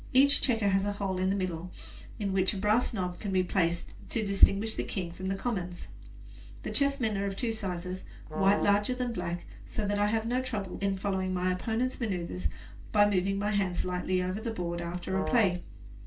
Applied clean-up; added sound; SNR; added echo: none; Brass instrument; 8 dB; reverberation time 0.2 s.